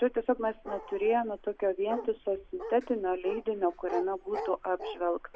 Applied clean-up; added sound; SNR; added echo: none; Bark; 13 dB; none.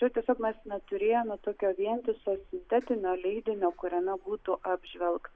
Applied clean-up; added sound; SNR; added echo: none; none; none; none.